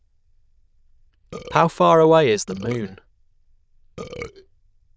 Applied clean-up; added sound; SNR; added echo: neural diffusion model UNIVERSE++.